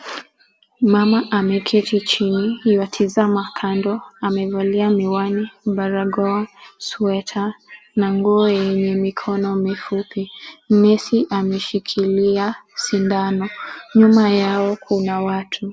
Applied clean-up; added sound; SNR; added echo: none; none; none; none.